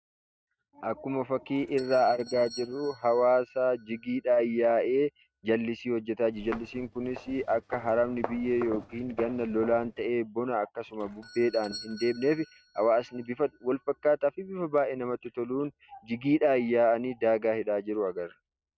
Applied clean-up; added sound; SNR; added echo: neural mask model RNNoise.